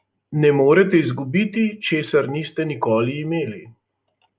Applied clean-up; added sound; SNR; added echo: none; none; none; none.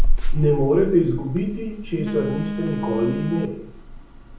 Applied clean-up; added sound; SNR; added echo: none; Telephone; 0 dB; reverberation time 0.7 s.